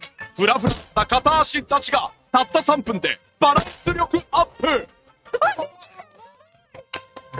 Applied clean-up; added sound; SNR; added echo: neural mask model RNNoise.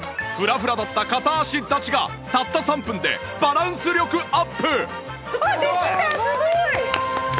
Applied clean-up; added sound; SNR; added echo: none; none; none; none.